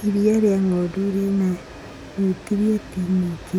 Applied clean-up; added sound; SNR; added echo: none; Train; 18 dB; none.